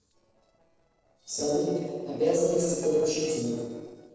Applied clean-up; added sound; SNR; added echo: neural separator model SepFormer DNS4.